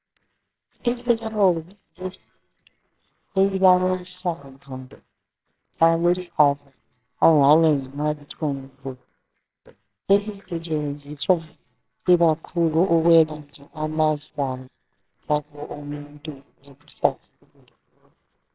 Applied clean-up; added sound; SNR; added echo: neural separator model SepFormer WHAMR!.